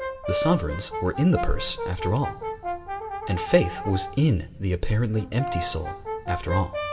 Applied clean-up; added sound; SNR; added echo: none; Brass instrument; 7 dB; reverberation time 1.0 s.